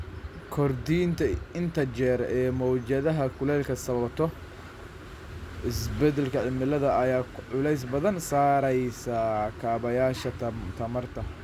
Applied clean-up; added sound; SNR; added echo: none; none; none; none.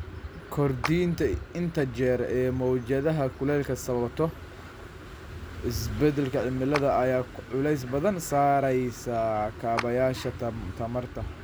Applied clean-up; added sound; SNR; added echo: none; Clapping; 13 dB; none.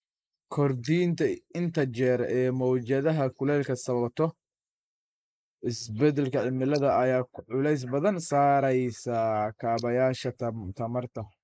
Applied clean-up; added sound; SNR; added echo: neural mask model Resemble Enhance denoiser.